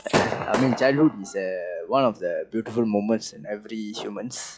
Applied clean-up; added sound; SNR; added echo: classical method log-MMSE.